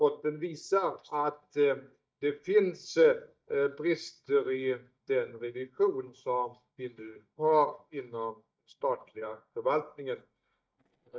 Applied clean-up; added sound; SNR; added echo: neural mask model DeepFilterNet 3.